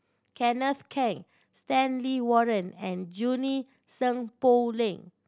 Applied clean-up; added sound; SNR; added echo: none; none; none; none.